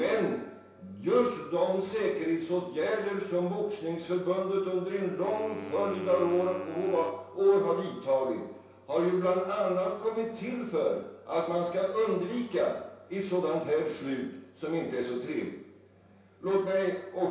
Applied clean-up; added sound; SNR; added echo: none; Wind instrument, woodwind instrument; 15 dB; reverberation time 0.7 s.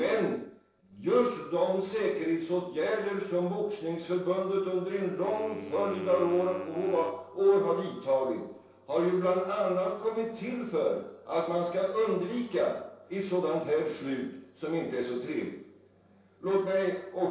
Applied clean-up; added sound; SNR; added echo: neural separator model SepFormer DNS4.